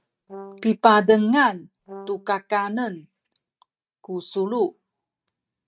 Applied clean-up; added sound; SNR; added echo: neural mask model RNNoise.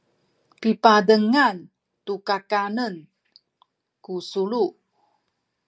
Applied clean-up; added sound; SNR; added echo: none; none; none; none.